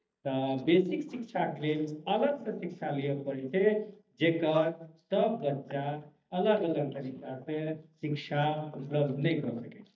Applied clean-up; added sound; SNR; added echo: neural mask model DeepFilterNet 3.